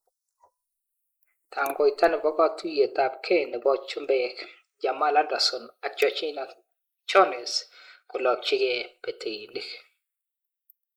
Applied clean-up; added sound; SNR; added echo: neural mask model Resemble Enhance denoiser.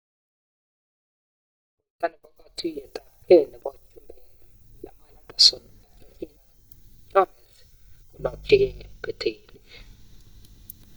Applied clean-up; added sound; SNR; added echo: neural mask model DeepFilterNet 3.